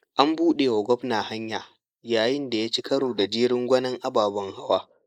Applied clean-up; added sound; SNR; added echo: neural mask model Resemble Enhance denoiser.